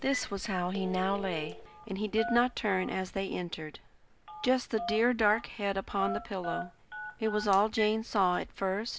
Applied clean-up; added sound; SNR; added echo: none; Telephone; 12 dB; none.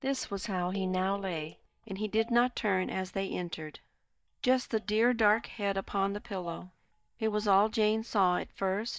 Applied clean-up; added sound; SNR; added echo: neural mask model DeepFilterNet 3.